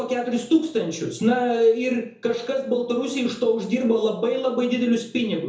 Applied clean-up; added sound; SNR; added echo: none; none; none; reverberation time 0.6 s.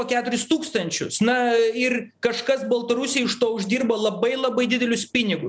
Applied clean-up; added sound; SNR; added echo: none; none; none; none.